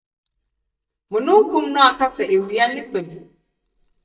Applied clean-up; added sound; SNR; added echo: neural mask model DeepFilterNet 3.